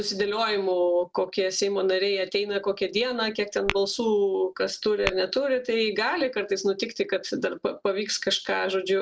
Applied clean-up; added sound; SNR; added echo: none; Tap / Glass; 12 dB; none.